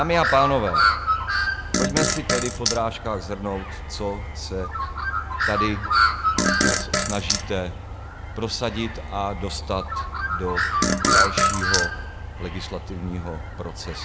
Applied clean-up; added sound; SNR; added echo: none; Fart + Bird; -4 dB; none.